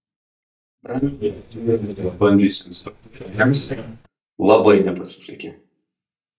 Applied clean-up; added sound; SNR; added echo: neural mask model DeepFilterNet 3.